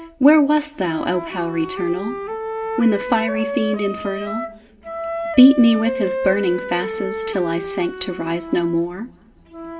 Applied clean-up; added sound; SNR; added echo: none; Wind instrument, woodwind instrument; 8 dB; reverberation time 2.1 s.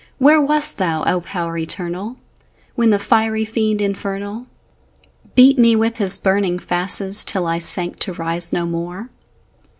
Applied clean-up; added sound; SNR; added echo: none; none; none; none.